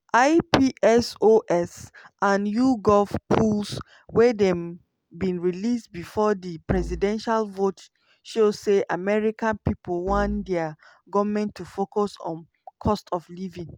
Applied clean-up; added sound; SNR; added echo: none; Musical instrument; 16 dB; none.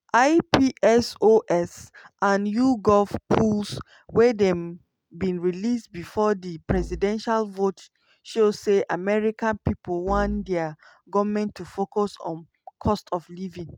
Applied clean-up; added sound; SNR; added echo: neural mask model RNNoise.